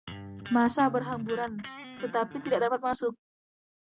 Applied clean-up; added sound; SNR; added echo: none; Electric guitar; 13 dB; none.